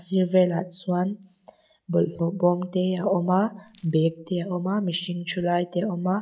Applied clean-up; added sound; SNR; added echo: none; Rattle; 17 dB; none.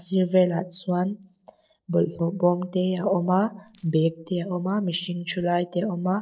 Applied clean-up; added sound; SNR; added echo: neural separator model SepFormer DNS4.